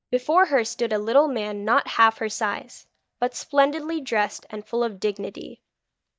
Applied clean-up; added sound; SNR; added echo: neural mask model DeepFilterNet 3.